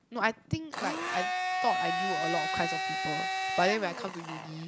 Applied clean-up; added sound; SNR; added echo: none; Domestic sounds, home sounds; -1 dB; none.